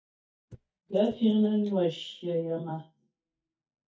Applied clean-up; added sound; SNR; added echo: neural mask model DeepFilterNet 3.